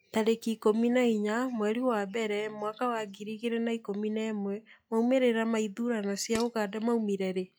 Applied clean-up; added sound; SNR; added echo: classical method log-MMSE.